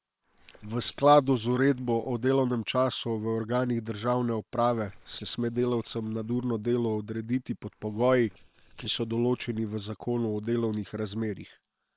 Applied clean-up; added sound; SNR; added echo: neural separator model SepFormer WHAM!.